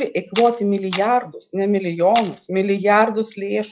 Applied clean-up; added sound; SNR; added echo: classical method log-MMSE.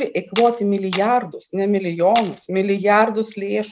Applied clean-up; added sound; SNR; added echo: none; Tools; 13 dB; none.